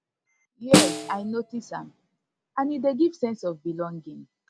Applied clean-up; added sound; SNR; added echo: none; Snare drum; -3 dB; none.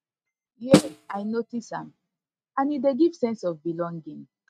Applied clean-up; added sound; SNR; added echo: neural mask model RNNoise.